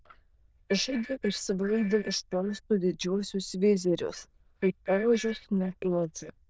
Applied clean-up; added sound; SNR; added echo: neural diffusion model UNIVERSE++.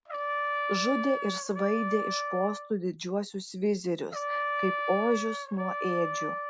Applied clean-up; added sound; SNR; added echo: none; Trumpet; 3 dB; none.